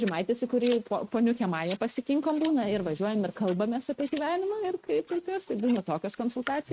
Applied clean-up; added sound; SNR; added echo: neural mask model RNNoise.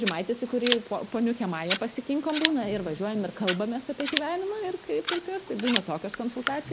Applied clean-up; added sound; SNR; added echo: none; Scissors; 6 dB; none.